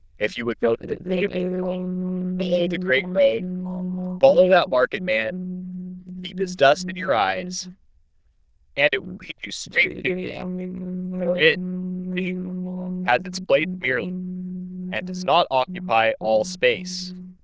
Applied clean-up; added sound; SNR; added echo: neural diffusion model UNIVERSE++.